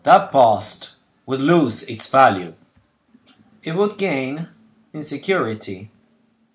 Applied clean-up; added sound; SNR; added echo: none; none; none; none.